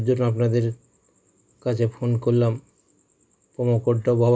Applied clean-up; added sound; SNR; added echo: none; none; none; none.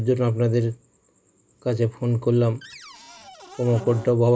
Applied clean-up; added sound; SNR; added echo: none; Cupboard open or close; 17 dB; none.